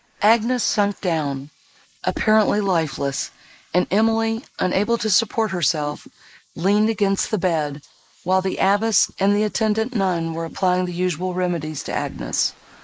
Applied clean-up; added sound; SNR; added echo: neural mask model Resemble Enhance denoiser.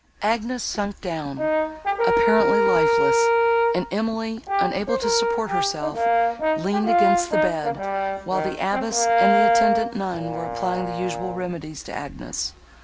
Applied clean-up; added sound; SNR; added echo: none; Brass instrument; -4 dB; none.